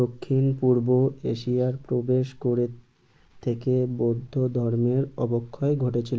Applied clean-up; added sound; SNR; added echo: neural mask model Resemble Enhance denoiser.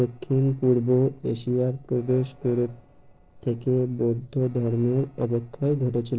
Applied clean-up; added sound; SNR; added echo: neural separator model SepFormer DNS4.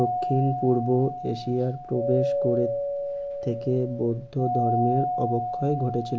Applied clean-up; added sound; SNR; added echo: none; Doorbell; 3 dB; none.